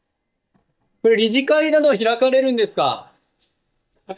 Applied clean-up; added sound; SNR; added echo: neural mask model DeepFilterNet 3.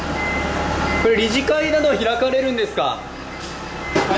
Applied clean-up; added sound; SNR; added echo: none; none; none; none.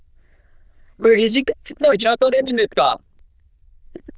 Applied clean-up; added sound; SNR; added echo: neural diffusion model UNIVERSE++.